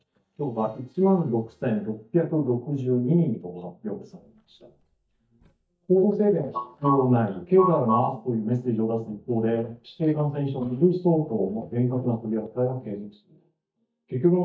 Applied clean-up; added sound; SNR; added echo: neural mask model DeepFilterNet 3.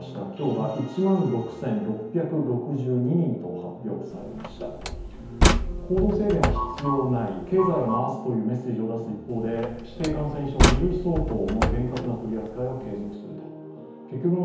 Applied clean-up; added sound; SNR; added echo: none; Slam; 0 dB; reverberation time 1.0 s.